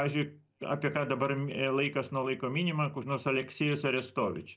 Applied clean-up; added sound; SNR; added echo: none; none; none; none.